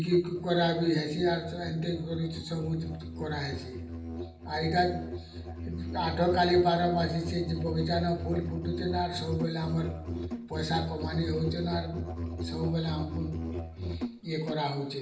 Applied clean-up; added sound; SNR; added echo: none; Musical instrument; 7 dB; reverberation time 0.8 s.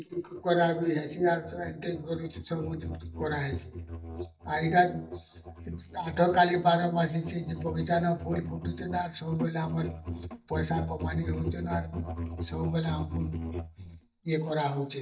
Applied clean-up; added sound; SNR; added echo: neural mask model DeepFilterNet 3.